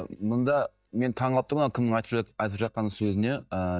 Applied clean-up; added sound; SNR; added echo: neural mask model DeepFilterNet 3.